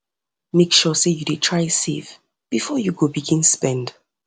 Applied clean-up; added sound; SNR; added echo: none; none; none; none.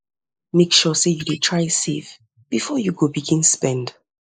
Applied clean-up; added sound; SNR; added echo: neural mask model Resemble Enhance denoiser.